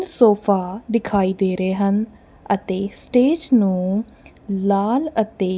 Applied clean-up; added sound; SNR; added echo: none; none; none; none.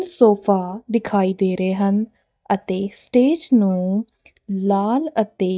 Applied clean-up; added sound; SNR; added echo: neural mask model DeepFilterNet 3.